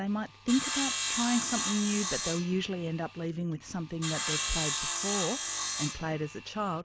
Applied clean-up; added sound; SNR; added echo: none; Sawing; 2 dB; none.